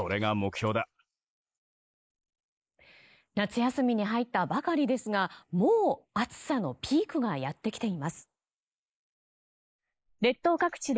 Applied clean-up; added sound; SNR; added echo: neural mask model Resemble Enhance denoiser.